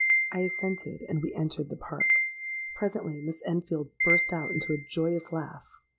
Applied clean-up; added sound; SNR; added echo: none; Piano; -1 dB; none.